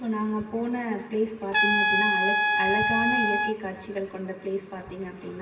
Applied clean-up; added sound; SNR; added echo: none; Trumpet; -3 dB; reverberation time 1.1 s.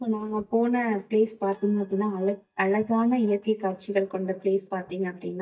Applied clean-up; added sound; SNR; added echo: neural mask model DeepFilterNet 3.